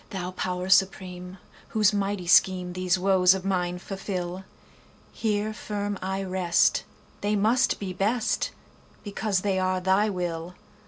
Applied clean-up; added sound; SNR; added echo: none; none; none; none.